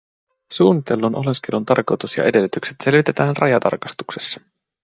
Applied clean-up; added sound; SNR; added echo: neural mask model DeepFilterNet 3.